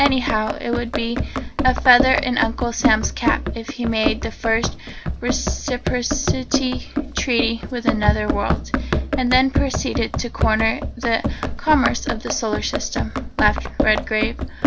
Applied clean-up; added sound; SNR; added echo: none; Run; 1 dB; none.